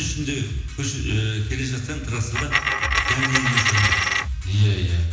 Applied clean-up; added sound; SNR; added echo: none; Coin (dropping); -1 dB; reverberation time 1.0 s.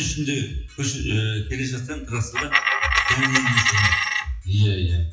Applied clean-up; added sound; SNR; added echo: classical method WPE with log-MMSE.